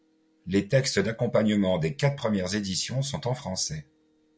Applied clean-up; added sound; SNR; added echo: none; none; none; none.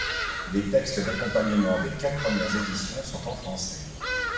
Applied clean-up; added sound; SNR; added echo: none; Bird vocalization, bird call, bird song; 5 dB; reverberation time 0.6 s.